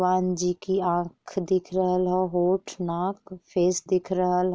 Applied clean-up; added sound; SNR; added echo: none; none; none; none.